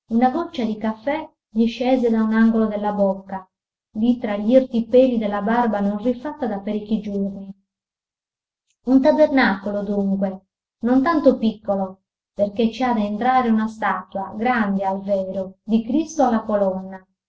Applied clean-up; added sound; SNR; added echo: none; none; none; none.